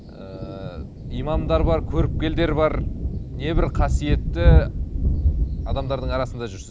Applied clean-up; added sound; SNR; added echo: none; Thunder; -5 dB; none.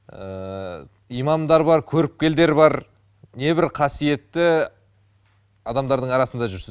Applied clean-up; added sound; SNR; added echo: none; none; none; none.